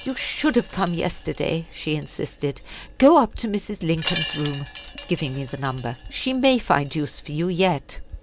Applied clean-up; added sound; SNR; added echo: none; Wind chime; 15 dB; none.